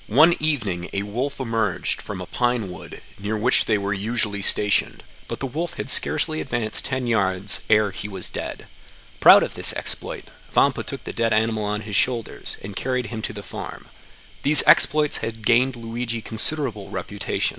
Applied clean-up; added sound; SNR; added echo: none; Cricket; 15 dB; none.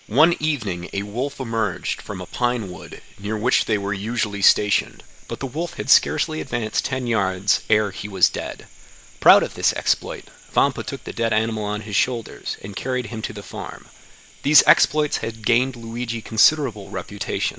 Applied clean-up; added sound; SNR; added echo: neural mask model Resemble Enhance denoiser.